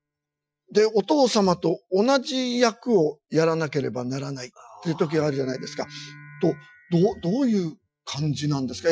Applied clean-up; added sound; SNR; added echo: classical method Wiener filter.